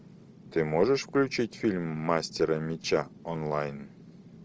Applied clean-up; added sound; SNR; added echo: none; none; none; none.